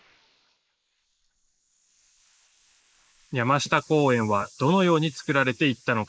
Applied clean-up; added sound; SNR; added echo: neural mask model Resemble Enhance denoiser.